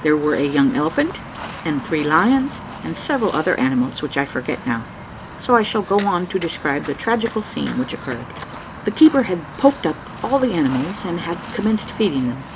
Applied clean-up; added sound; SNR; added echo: none; Walk, footsteps; 13 dB; none.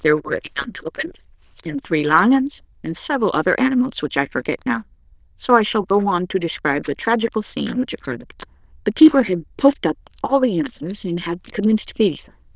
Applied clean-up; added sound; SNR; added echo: neural diffusion model UNIVERSE++.